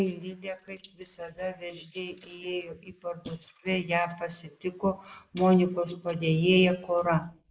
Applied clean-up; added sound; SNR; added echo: neural mask model Resemble Enhance denoiser.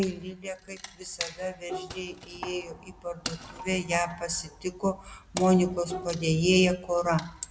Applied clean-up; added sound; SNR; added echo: none; Bowed string instrument + Wood; 13 dB; none.